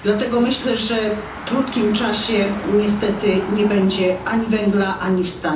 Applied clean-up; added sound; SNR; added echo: none; Motor vehicle (road); 13 dB; reverberation time 0.8 s.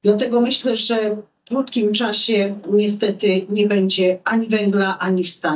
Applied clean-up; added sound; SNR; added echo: neural mask model DeepFilterNet 3.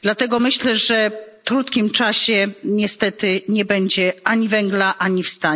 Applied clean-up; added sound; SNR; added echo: none; none; none; none.